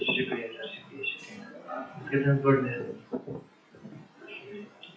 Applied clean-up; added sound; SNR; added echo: classical method WPE with log-MMSE.